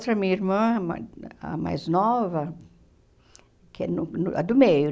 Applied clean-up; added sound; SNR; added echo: none; none; none; none.